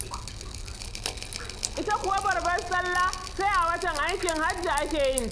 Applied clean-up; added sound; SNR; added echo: none; Drip; 7 dB; none.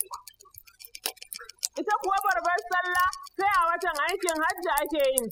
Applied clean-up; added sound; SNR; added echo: classical method spectral subtraction.